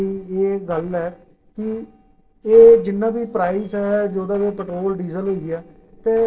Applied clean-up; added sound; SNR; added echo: neural separator model SepFormer DNS4.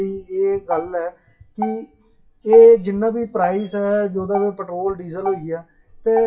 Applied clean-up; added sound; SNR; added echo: classical method WPE with log-MMSE.